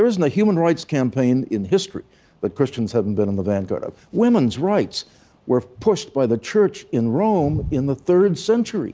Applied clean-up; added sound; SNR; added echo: none; none; none; none.